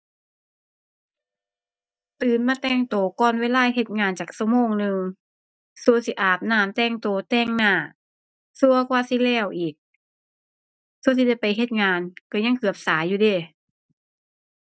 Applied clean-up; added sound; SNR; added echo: neural mask model DeepFilterNet 3.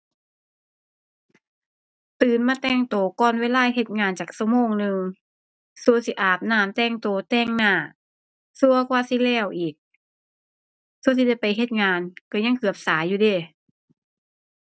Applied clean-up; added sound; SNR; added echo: none; none; none; none.